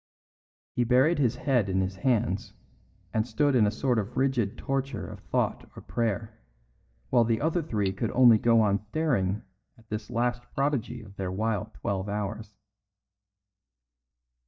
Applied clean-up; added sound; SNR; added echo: neural mask model DeepFilterNet 3.